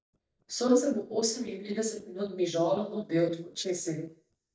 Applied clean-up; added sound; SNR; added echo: neural mask model DeepFilterNet 3.